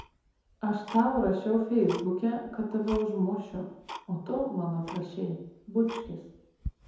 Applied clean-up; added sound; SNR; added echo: none; Tick-tock; 16 dB; reverberation time 0.9 s.